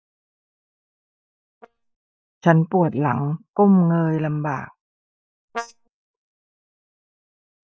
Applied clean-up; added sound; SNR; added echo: neural mask model DeepFilterNet 3.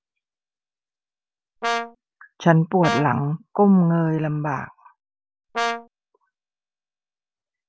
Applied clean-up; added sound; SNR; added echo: none; Brass instrument; 1 dB; none.